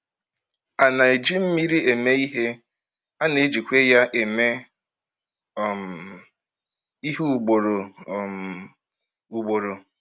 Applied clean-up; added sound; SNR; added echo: none; none; none; none.